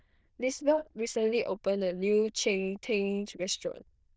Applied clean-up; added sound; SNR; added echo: neural diffusion model UNIVERSE++.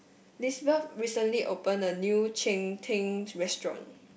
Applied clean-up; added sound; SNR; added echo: none; none; none; none.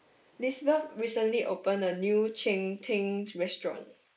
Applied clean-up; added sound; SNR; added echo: neural mask model Resemble Enhance denoiser.